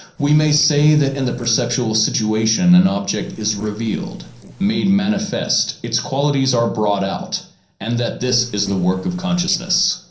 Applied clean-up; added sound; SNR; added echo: neural separator model SepFormer DNS4.